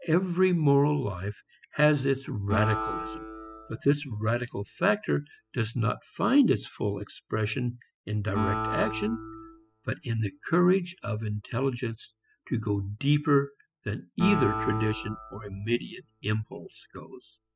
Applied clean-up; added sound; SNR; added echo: classical method spectral subtraction.